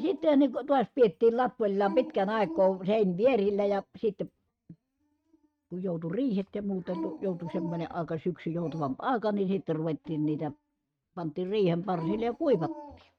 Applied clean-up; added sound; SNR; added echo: neural mask model RNNoise.